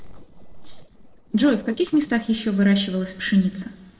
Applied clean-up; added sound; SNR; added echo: neural separator model SepFormer DNS4.